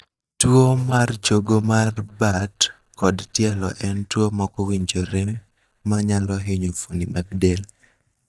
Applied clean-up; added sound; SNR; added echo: neural mask model DeepFilterNet 3.